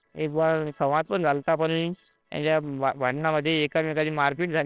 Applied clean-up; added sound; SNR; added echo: neural separator model SepFormer WHAMR!.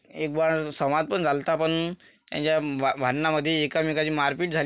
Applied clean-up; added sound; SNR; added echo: none; none; none; none.